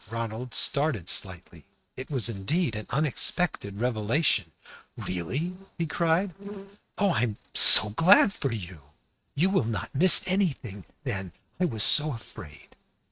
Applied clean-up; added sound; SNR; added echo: neural mask model RNNoise.